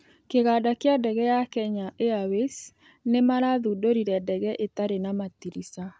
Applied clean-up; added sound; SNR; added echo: none; none; none; none.